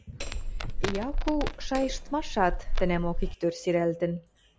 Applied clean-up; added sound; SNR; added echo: none; Hammer; 0 dB; none.